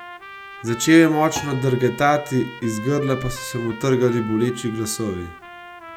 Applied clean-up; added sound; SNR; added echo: none; Piano + Trumpet; 15 dB; none.